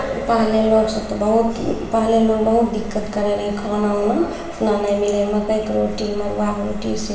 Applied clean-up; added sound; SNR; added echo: none; none; none; reverberation time 0.8 s.